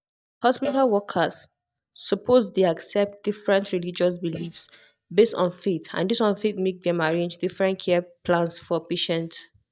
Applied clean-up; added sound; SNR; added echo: neural mask model DeepFilterNet 3.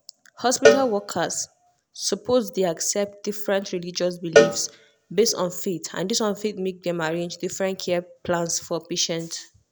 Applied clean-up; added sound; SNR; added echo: none; Cowbell; -1 dB; none.